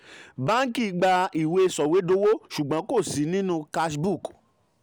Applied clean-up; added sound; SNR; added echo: none; none; none; none.